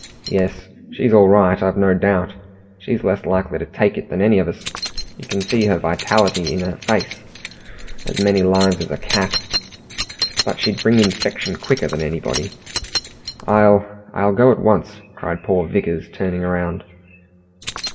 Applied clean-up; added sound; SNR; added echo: none; Keys jangling; 11 dB; reverberation time 0.5 s.